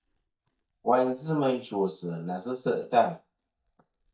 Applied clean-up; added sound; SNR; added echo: neural mask model DeepFilterNet 3.